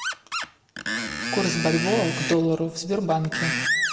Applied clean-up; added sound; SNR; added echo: none; Screech; 3 dB; reverberation time 1.3 s.